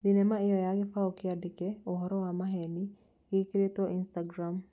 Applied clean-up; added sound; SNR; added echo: none; none; none; none.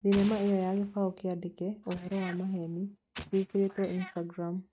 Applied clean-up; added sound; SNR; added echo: neural mask model RNNoise.